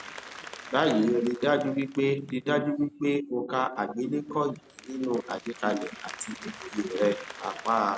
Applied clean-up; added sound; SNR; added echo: none; Applause; 17 dB; none.